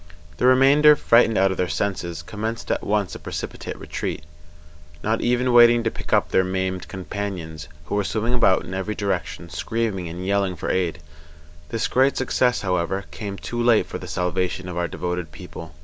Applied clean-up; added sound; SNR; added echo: none; none; none; none.